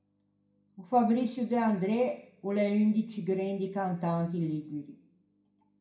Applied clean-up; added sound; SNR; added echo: none; none; none; reverberation time 0.5 s.